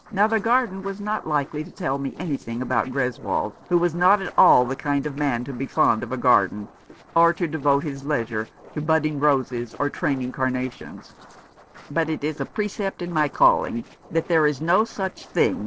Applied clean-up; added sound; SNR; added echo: neural separator model SepFormer DNS4.